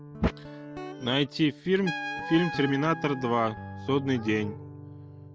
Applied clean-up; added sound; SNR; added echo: none; Trumpet + Guitar; 10 dB; none.